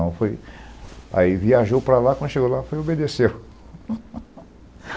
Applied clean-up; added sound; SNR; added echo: none; none; none; none.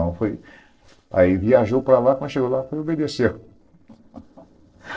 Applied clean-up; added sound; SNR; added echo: neural separator model SepFormer DNS4.